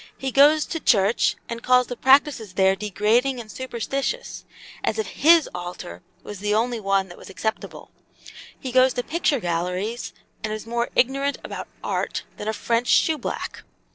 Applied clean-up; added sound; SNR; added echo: neural separator model SepFormer DNS4.